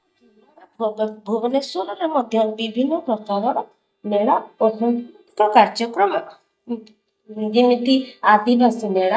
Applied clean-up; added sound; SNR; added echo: neural mask model DeepFilterNet 3.